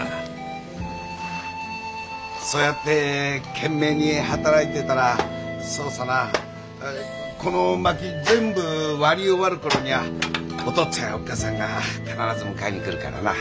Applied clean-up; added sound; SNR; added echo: none; Bass guitar; 13 dB; none.